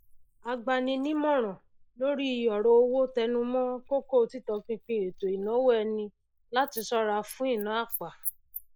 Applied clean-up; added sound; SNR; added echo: neural mask model Resemble Enhance denoiser.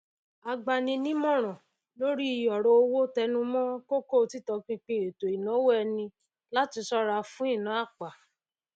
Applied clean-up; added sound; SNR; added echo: none; none; none; none.